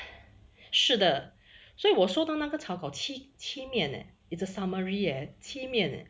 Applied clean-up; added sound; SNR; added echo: none; none; none; none.